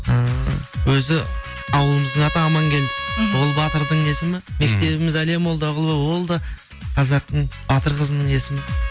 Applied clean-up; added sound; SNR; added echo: none; Trumpet; 13 dB; none.